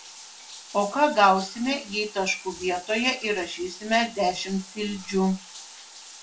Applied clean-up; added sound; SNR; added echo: none; Bathtub (filling or washing); 17 dB; reverberation time 0.2 s.